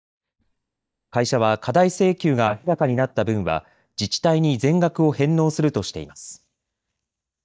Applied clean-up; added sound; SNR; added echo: neural mask model DeepFilterNet 3.